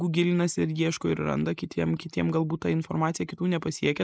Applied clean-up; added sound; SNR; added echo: neural mask model Resemble Enhance denoiser.